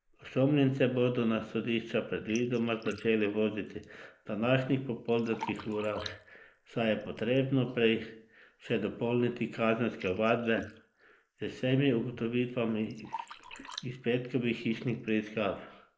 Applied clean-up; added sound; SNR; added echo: neural mask model Resemble Enhance denoiser.